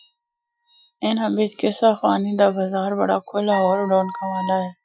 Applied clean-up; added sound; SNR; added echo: classical method Wiener filter.